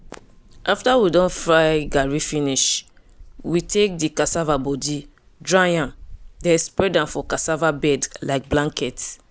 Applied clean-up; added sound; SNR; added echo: none; Thunder / Rain; 19 dB; none.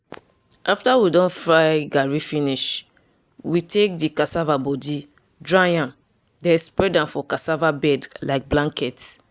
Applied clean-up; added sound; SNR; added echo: none; none; none; none.